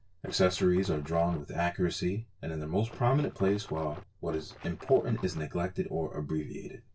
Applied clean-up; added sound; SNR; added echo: neural separator model SepFormer DNS4.